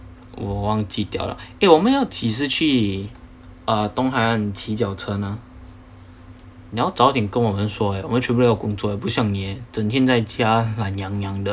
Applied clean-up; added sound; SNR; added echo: none; none; none; none.